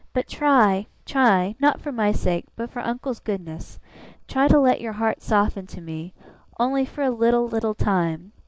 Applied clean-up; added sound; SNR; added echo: neural mask model Resemble Enhance denoiser.